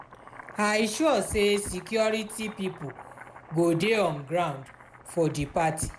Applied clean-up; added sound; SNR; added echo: none; Boiling; 19 dB; none.